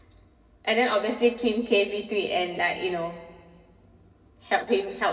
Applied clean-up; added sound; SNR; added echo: none; none; none; reverberation time 2.1 s.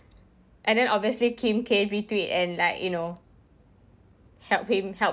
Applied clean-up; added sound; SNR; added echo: none; none; none; none.